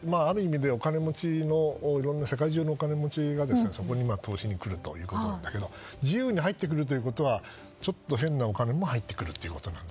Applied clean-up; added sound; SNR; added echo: none; none; none; none.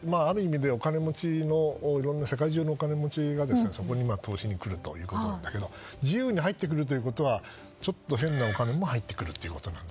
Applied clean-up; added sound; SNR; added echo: none; Wood; 12 dB; none.